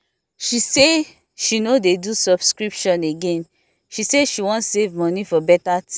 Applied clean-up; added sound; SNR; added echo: none; none; none; none.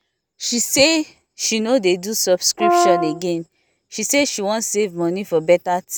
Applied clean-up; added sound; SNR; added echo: none; Brass instrument; -1 dB; none.